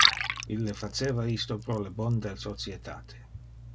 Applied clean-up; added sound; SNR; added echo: none; Liquid; 0 dB; none.